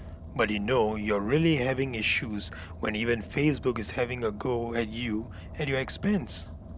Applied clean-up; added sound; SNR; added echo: none; Car; 13 dB; none.